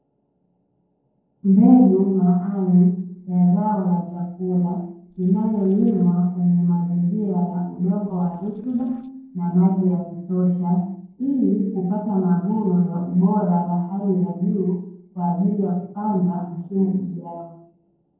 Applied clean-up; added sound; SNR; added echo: neural separator model SepFormer DNS4.